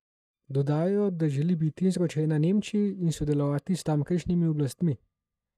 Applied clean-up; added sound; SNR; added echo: neural mask model DeepFilterNet 3.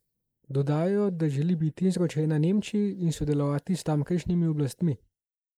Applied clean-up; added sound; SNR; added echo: neural mask model Resemble Enhance denoiser.